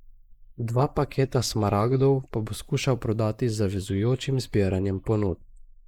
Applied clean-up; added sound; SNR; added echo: neural mask model Resemble Enhance denoiser.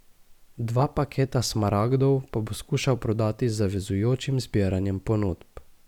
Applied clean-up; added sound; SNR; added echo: none; none; none; none.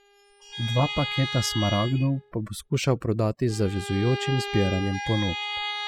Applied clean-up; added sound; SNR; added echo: classical method spectral subtraction.